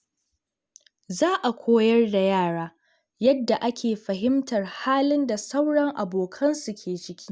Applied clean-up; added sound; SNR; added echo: none; none; none; none.